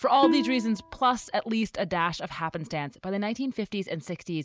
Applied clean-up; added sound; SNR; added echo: none; Plucked string instrument; 2 dB; none.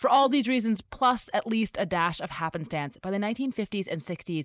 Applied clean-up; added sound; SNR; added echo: neural mask model Resemble Enhance denoiser.